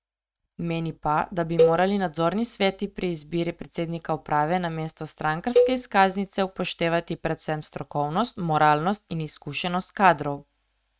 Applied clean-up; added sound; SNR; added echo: neural mask model RNNoise.